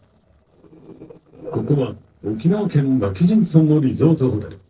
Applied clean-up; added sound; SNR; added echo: neural separator model SepFormer DNS4.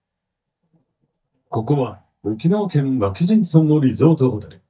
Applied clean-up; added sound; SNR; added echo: neural mask model DeepFilterNet 3.